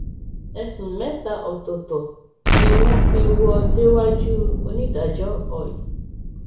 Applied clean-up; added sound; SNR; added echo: none; Explosion; -5 dB; reverberation time 0.6 s.